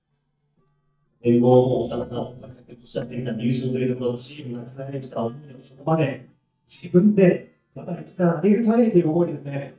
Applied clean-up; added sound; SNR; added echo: neural mask model DeepFilterNet 3.